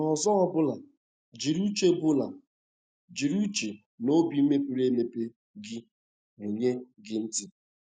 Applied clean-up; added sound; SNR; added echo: none; none; none; none.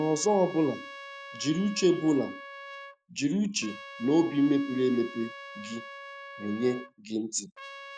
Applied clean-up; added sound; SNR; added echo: none; Trumpet; 15 dB; none.